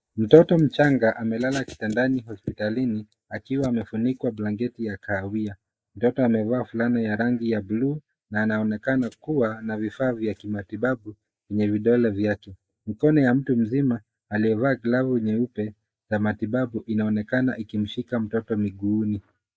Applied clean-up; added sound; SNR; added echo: neural mask model Resemble Enhance denoiser.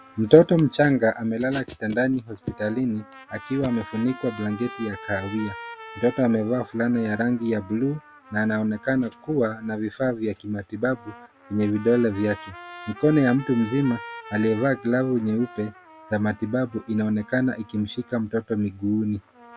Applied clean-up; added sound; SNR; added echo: none; Trumpet; 19 dB; none.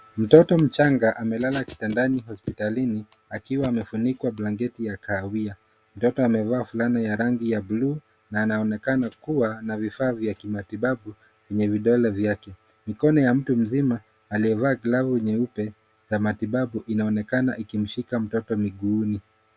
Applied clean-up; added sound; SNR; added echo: none; none; none; none.